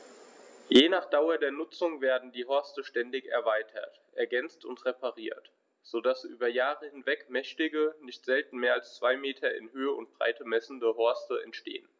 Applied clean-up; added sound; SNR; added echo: none; none; none; none.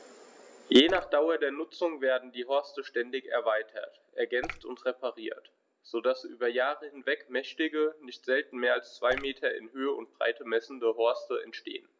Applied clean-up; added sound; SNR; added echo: none; Drip / Water; 10 dB; none.